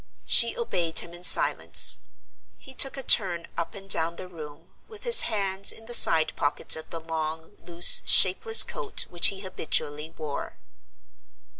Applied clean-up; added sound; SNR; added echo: none; none; none; none.